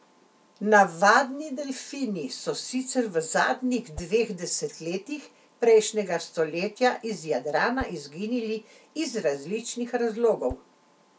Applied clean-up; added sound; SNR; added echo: none; Whoosh, swoosh, swish; 15 dB; none.